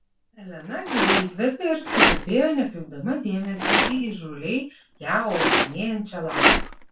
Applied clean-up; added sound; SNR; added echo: none; Rattle; -2 dB; reverberation time 0.2 s.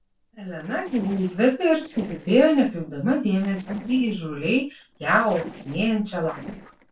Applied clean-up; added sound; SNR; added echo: neural separator model SepFormer DNS4.